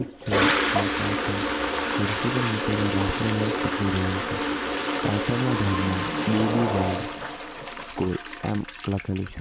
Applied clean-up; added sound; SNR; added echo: none; Toilet flush; -2 dB; none.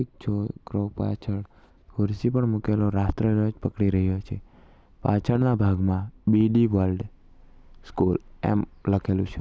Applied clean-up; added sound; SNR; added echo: none; none; none; none.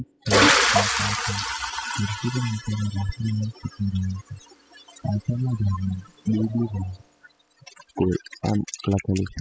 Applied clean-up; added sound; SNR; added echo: classical method spectral subtraction.